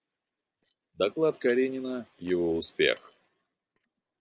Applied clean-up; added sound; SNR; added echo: neural separator model SepFormer DNS4.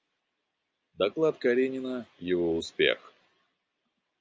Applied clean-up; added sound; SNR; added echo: none; none; none; none.